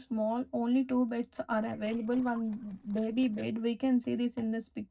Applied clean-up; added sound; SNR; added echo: neural separator model SepFormer DNS4.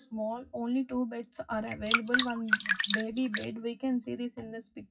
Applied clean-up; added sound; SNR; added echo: classical method WPE with log-MMSE.